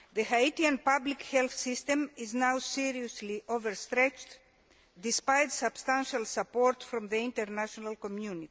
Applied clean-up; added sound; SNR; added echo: none; none; none; none.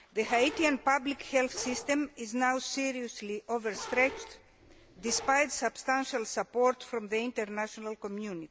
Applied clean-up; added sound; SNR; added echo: none; Bark; 14 dB; none.